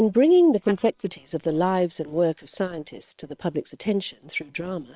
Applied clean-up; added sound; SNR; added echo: neural separator model SepFormer WHAM!.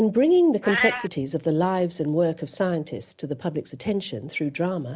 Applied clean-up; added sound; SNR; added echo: none; Meow; 11 dB; none.